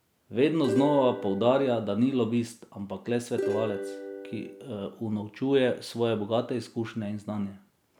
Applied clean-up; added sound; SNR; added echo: none; Plucked string instrument; 7 dB; none.